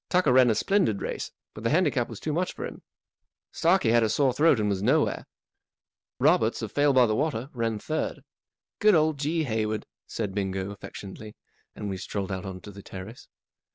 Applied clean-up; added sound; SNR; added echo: none; none; none; none.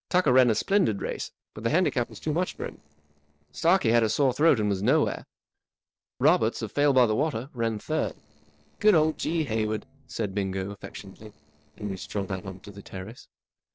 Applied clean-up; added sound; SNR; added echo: neural separator model SepFormer DNS4.